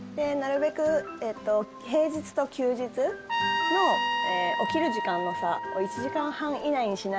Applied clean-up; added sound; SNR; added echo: none; Trumpet; 2 dB; none.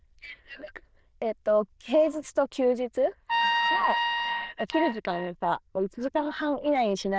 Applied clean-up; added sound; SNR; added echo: neural diffusion model UNIVERSE++.